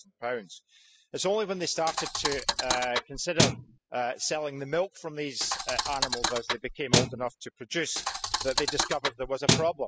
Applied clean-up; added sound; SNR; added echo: classical method spectral subtraction.